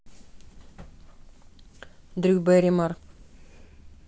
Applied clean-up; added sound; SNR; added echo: none; none; none; none.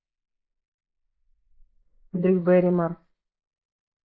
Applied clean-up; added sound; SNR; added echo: neural mask model Resemble Enhance denoiser.